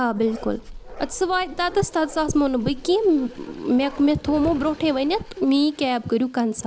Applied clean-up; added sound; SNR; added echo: none; Bark; 16 dB; none.